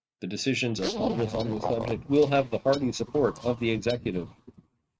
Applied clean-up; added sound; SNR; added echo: neural mask model RNNoise.